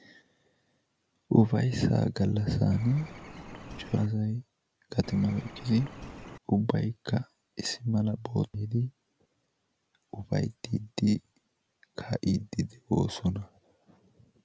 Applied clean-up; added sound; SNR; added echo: none; Bird; 14 dB; none.